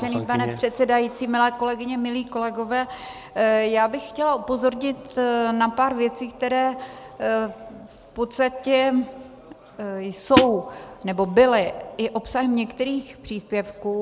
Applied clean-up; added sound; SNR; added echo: none; Hi-hat; -3 dB; none.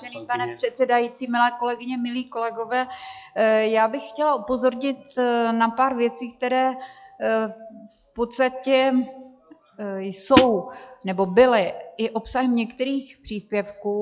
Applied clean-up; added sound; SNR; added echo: classical method log-MMSE.